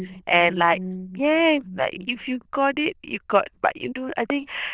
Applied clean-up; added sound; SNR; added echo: neural diffusion model UNIVERSE++.